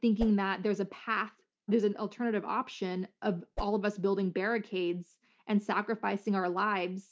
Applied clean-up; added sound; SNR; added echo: none; Whoosh, swoosh, swish; 9 dB; none.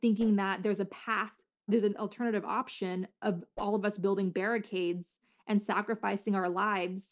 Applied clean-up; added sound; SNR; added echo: neural separator model SepFormer DNS4.